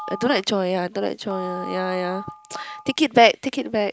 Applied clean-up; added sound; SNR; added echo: neural mask model RNNoise.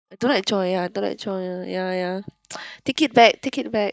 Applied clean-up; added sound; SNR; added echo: neural mask model DeepFilterNet 3.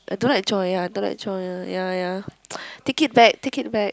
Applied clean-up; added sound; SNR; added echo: none; none; none; none.